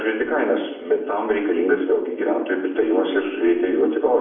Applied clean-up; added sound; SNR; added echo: none; none; none; reverberation time 0.6 s.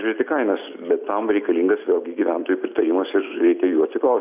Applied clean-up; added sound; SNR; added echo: none; none; none; none.